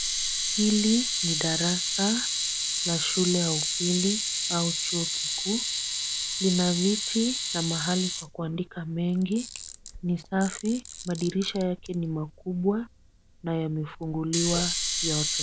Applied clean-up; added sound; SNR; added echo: none; Camera; 2 dB; none.